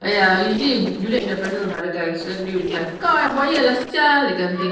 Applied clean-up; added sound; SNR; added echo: neural separator model SepFormer DNS4.